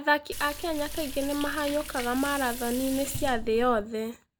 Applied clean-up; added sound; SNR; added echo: none; Liquid; 8 dB; none.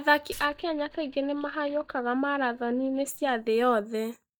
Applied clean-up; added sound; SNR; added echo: neural mask model DeepFilterNet 3.